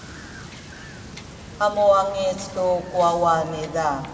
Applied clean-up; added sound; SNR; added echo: none; Wind / Boat, Water vehicle; 15 dB; reverberation time 1.7 s.